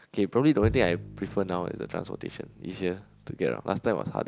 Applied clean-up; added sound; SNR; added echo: none; Bowed string instrument; 10 dB; none.